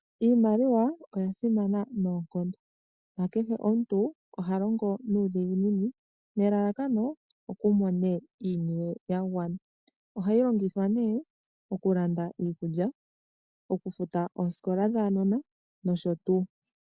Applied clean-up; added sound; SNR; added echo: none; none; none; none.